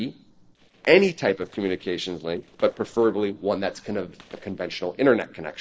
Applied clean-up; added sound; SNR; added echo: neural separator model SepFormer DNS4.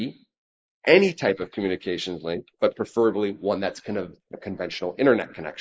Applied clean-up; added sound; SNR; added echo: neural mask model Resemble Enhance denoiser.